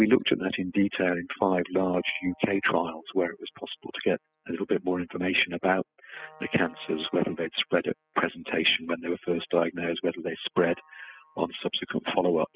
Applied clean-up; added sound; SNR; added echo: classical method spectral subtraction.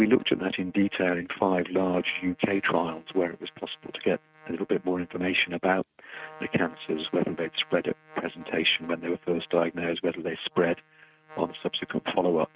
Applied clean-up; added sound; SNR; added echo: neural mask model RNNoise.